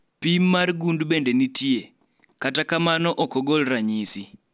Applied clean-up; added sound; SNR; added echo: none; none; none; none.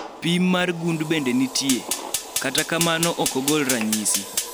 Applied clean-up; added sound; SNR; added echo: none; Fire; 6 dB; none.